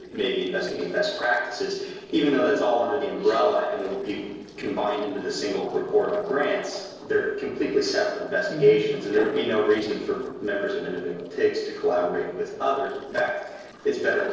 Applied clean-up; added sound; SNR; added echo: neural separator model SepFormer DNS4.